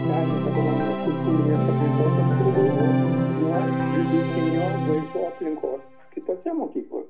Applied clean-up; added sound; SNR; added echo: none; Organ; -3 dB; reverberation time 0.4 s.